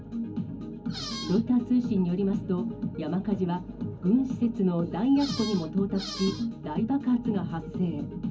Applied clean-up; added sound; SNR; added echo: none; Squeak; 12 dB; reverberation time 0.4 s.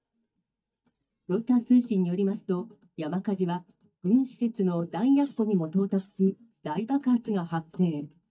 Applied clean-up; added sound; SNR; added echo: neural mask model DeepFilterNet 3.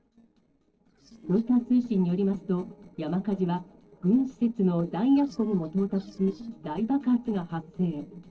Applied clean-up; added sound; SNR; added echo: neural separator model SepFormer DNS4.